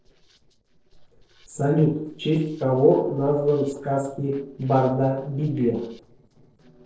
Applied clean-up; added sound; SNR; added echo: neural separator model SepFormer DNS4.